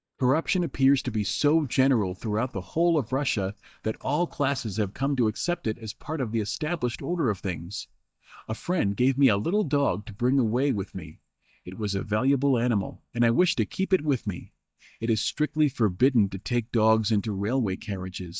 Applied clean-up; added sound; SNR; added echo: neural mask model DeepFilterNet 3.